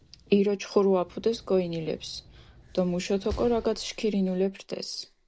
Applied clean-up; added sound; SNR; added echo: none; Slam; 19 dB; none.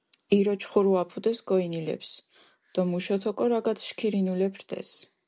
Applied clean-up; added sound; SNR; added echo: none; none; none; none.